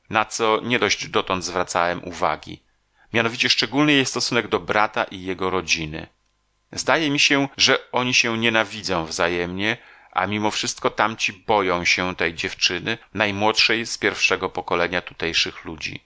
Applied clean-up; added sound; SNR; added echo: none; none; none; none.